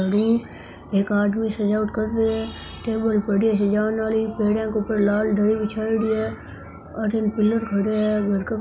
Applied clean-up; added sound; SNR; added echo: none; none; none; none.